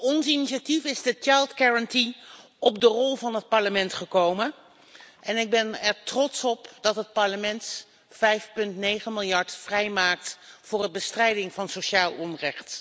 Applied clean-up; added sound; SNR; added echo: none; none; none; none.